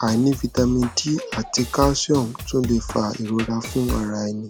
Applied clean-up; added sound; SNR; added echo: none; Drum kit; 10 dB; none.